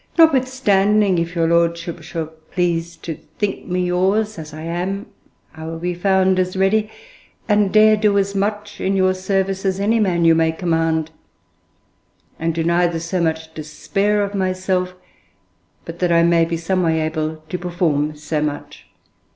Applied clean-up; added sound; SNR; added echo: none; none; none; none.